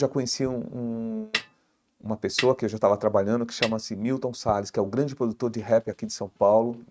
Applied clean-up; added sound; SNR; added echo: neural mask model RNNoise.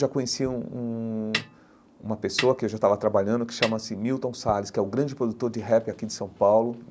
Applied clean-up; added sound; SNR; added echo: none; Snare drum; 10 dB; none.